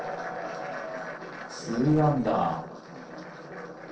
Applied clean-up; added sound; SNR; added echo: neural separator model SepFormer DNS4.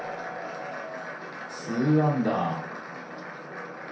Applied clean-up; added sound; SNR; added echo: none; Keyboard (musical); 20 dB; reverberation time 0.6 s.